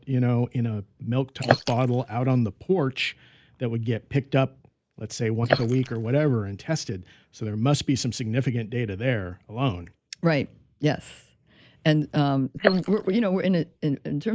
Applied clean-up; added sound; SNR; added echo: neural mask model Resemble Enhance denoiser.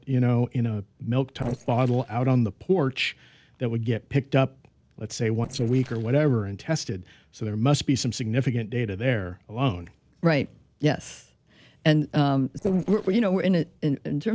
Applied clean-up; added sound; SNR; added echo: neural separator model SepFormer DNS4.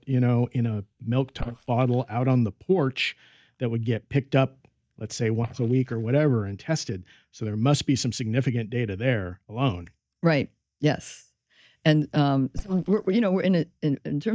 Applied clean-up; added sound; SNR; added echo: neural mask model DeepFilterNet 3.